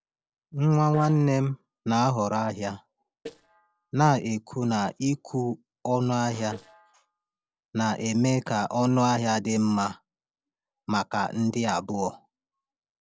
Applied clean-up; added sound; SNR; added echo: neural separator model SepFormer DNS4.